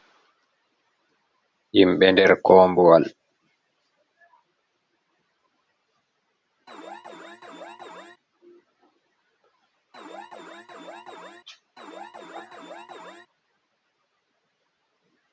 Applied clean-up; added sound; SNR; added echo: none; Alarm; 17 dB; none.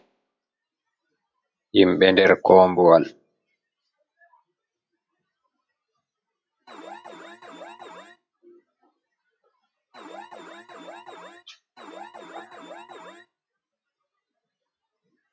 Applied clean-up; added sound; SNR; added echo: classical method log-MMSE.